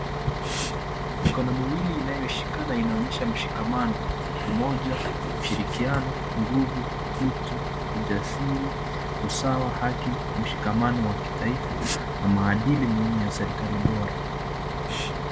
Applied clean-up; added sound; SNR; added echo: none; Bus; 2 dB; none.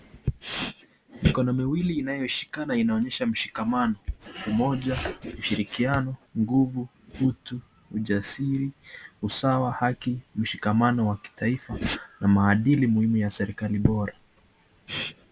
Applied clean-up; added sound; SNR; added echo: none; none; none; none.